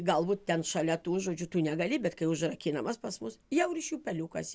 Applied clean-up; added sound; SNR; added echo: none; none; none; none.